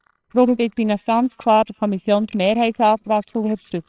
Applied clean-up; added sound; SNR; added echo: neural separator model SepFormer WHAMR!.